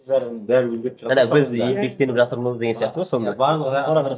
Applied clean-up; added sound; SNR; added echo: neural mask model DeepFilterNet 3.